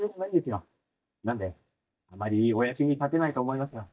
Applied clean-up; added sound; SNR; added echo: neural mask model DeepFilterNet 3.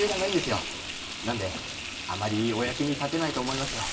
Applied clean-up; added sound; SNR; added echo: none; Frying (food); 5 dB; reverberation time 2.5 s.